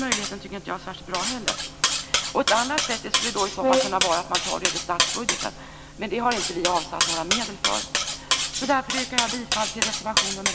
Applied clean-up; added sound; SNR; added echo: none; Cutlery, silverware + Brass instrument; -2 dB; none.